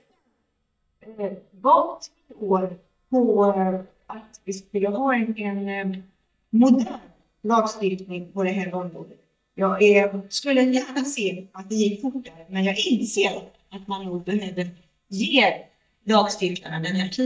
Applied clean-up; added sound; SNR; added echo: neural mask model DeepFilterNet 3.